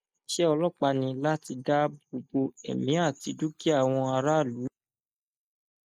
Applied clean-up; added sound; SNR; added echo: neural mask model Resemble Enhance denoiser.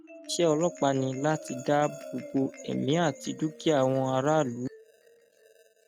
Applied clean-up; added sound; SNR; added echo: none; Marimba, xylophone; 17 dB; none.